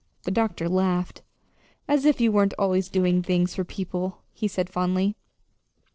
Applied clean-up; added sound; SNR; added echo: neural separator model SepFormer DNS4.